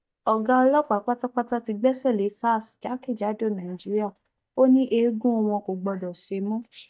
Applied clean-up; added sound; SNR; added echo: neural mask model DeepFilterNet 3.